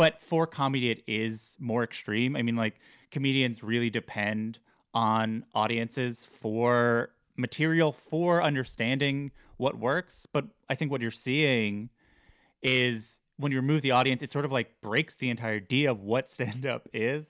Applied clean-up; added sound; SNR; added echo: none; none; none; none.